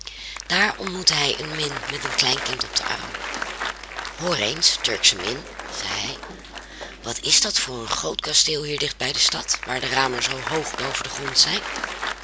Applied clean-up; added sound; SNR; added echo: none; Applause; 9 dB; none.